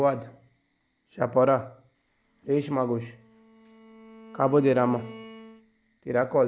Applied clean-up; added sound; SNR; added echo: none; Bowed string instrument; 20 dB; none.